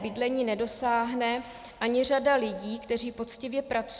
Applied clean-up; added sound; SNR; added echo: none; none; none; none.